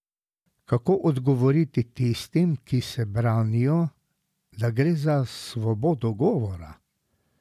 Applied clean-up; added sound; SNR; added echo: none; none; none; none.